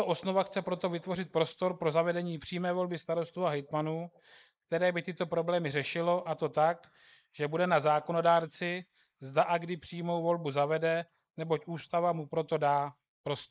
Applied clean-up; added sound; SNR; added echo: neural mask model Resemble Enhance denoiser.